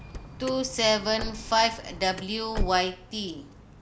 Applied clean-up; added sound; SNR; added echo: none; Car; 8 dB; none.